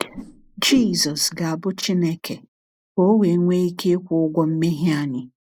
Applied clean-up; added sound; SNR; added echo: neural mask model Resemble Enhance denoiser.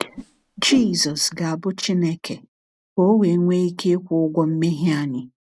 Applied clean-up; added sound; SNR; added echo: neural mask model RNNoise.